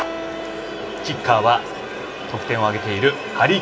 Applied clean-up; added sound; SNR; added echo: none; Acoustic guitar; 15 dB; reverberation time 0.2 s.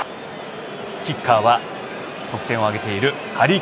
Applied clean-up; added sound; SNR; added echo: none; none; none; none.